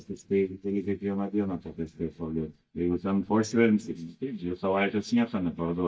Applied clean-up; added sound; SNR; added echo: neural mask model DeepFilterNet 3.